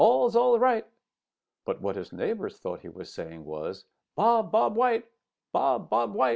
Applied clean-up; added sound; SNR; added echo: none; none; none; none.